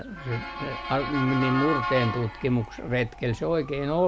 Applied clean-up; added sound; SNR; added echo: none; Motor vehicle (road) / Siren; 8 dB; none.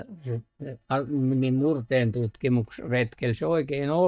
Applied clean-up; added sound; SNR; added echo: neural mask model DeepFilterNet 3.